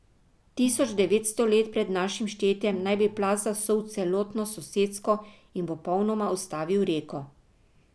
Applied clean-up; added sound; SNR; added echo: none; Organ; 18 dB; none.